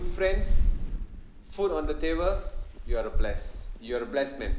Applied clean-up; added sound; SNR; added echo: none; Thunder / Rain; -5 dB; none.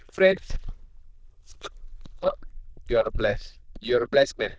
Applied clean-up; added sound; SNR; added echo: neural diffusion model UNIVERSE++.